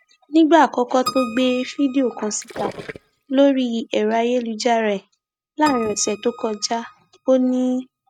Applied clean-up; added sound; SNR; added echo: neural mask model RNNoise.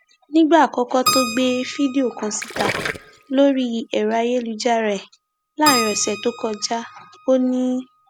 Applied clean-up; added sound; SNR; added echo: none; Gurgling + Keyboard (musical); 9 dB; none.